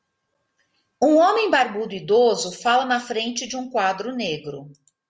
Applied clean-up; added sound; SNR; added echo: none; none; none; none.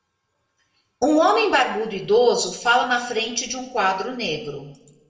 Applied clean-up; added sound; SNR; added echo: none; none; none; reverberation time 0.7 s.